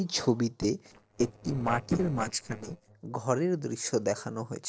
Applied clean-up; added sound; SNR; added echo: neural separator model SepFormer DNS4.